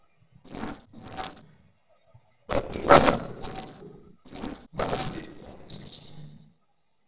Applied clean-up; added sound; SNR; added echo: neural separator model SepFormer DNS4.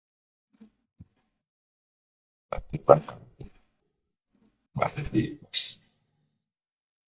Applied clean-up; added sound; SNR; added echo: neural mask model DeepFilterNet 3.